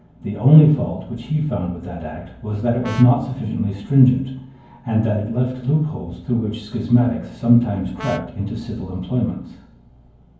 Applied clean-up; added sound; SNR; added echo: none; Brass instrument; 18 dB; reverberation time 0.9 s.